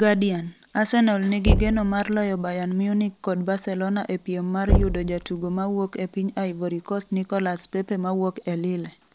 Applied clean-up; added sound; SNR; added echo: none; Knock / Wood; 3 dB; none.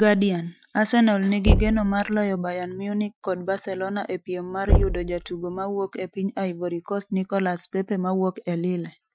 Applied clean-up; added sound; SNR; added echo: classical method Wiener filter.